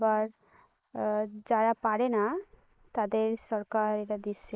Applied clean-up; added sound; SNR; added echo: neural mask model Resemble Enhance denoiser.